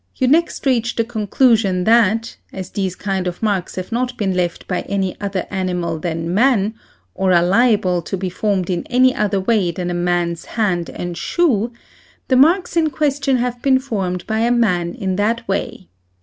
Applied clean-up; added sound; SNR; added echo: none; none; none; none.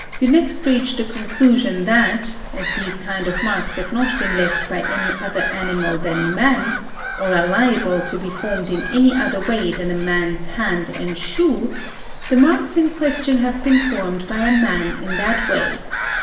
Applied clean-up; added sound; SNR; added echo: none; Gull, seagull / Bird vocalization, bird call, bird song; 6 dB; reverberation time 0.7 s.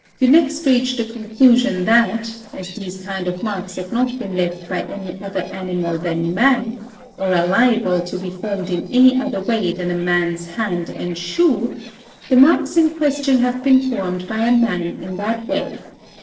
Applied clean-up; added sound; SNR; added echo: neural separator model SepFormer DNS4.